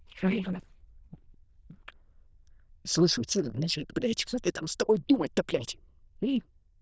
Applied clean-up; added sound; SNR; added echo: neural diffusion model UNIVERSE++.